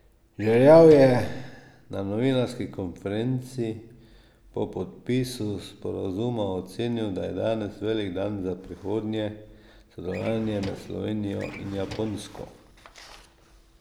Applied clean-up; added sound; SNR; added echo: none; Drawer open or close; 17 dB; none.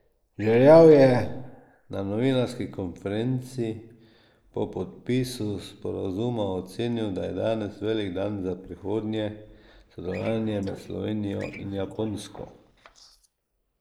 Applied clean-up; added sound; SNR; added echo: neural mask model Resemble Enhance denoiser.